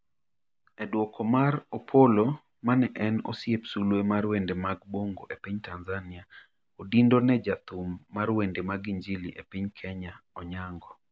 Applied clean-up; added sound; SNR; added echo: none; none; none; none.